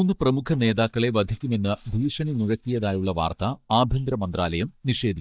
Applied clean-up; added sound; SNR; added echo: neural mask model DeepFilterNet 3.